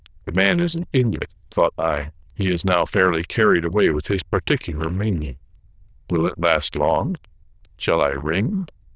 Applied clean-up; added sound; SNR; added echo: neural diffusion model UNIVERSE++.